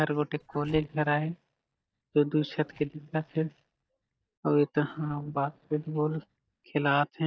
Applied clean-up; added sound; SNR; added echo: neural mask model DeepFilterNet 3.